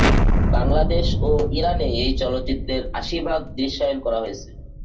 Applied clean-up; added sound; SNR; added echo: none; Explosion; -3 dB; reverberation time 0.2 s.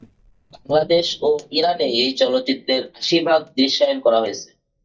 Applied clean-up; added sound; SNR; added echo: neural mask model DeepFilterNet 3.